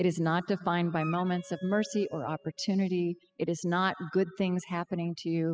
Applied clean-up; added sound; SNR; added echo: classical method spectral subtraction.